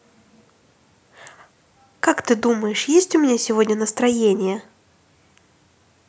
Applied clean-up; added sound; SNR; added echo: none; none; none; none.